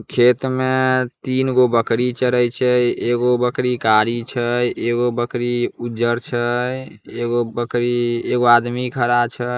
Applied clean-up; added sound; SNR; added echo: neural mask model Resemble Enhance denoiser.